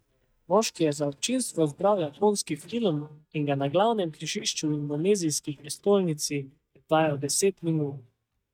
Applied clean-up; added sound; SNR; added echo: neural mask model DeepFilterNet 3.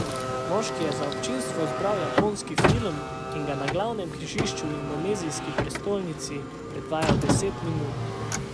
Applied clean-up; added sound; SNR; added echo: none; Car; -2 dB; none.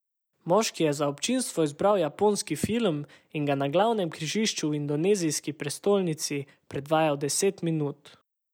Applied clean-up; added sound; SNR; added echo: none; none; none; none.